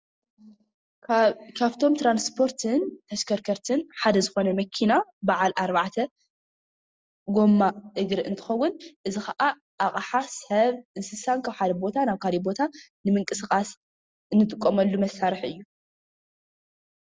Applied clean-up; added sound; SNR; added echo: none; none; none; none.